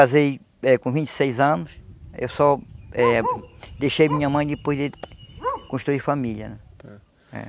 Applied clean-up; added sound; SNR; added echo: none; Bark; 13 dB; none.